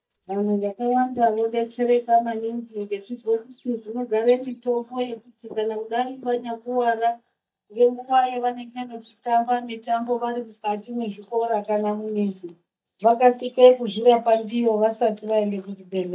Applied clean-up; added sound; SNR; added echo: neural mask model DeepFilterNet 3.